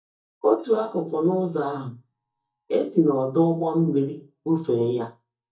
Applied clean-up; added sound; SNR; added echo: neural mask model DeepFilterNet 3.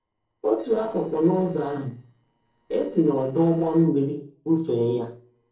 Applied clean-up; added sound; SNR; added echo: neural separator model SepFormer DNS4.